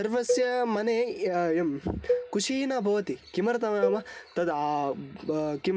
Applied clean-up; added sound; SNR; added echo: none; Cowbell; 7 dB; reverberation time 0.3 s.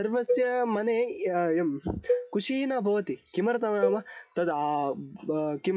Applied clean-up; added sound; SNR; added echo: classical method WPE with log-MMSE.